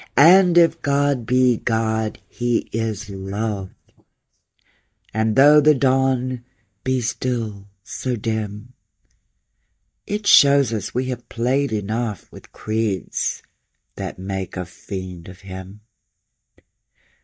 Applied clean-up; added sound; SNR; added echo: neural mask model DeepFilterNet 3.